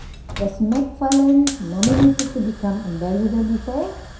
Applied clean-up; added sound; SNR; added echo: none; Hiss / Fire; 10 dB; reverberation time 0.7 s.